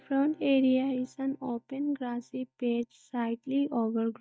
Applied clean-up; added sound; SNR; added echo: neural mask model DeepFilterNet 3.